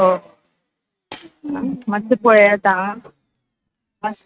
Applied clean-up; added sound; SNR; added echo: neural mask model RNNoise.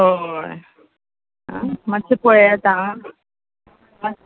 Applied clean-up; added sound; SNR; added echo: none; none; none; none.